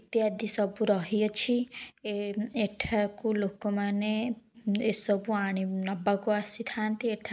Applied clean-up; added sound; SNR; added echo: neural mask model Resemble Enhance denoiser.